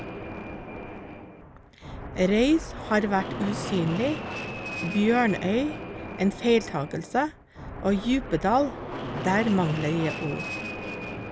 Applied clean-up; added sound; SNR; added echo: none; Fixed-wing aircraft, airplane; 8 dB; none.